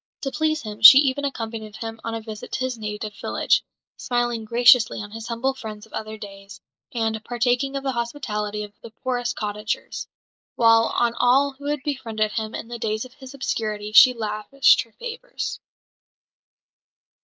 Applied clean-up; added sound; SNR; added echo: neural mask model Resemble Enhance denoiser.